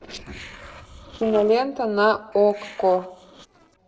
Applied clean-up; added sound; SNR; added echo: neural separator model SepFormer DNS4.